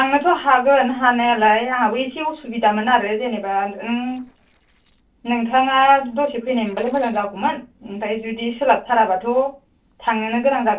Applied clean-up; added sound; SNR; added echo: neural separator model SepFormer DNS4.